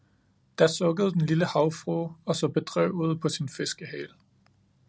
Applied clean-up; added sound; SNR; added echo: none; none; none; none.